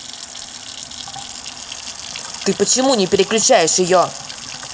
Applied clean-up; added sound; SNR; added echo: none; Sink (filling or washing) / Water tap, faucet / Splash, splatter; 12 dB; none.